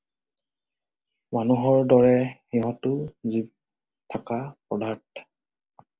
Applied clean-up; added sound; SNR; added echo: none; none; none; none.